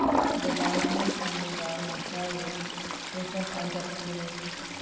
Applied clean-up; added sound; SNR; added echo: none; Toilet flush; -4 dB; reverberation time 2.5 s.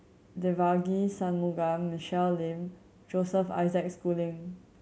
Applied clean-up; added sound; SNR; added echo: none; none; none; none.